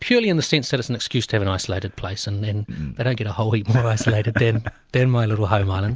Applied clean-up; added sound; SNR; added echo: none; none; none; none.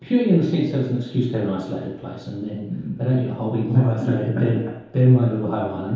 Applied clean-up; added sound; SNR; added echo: none; none; none; reverberation time 0.8 s.